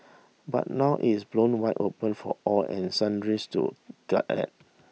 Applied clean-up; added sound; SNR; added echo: none; none; none; none.